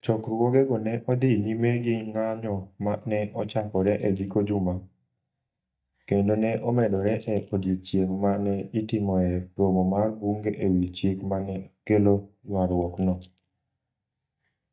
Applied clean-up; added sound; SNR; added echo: neural mask model DeepFilterNet 3.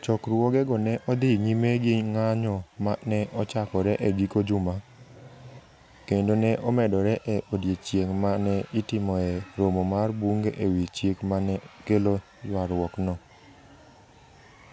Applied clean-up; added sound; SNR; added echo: none; none; none; none.